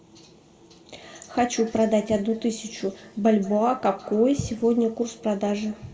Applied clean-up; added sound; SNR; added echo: none; none; none; reverberation time 1.7 s.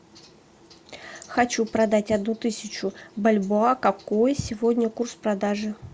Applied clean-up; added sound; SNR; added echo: none; none; none; none.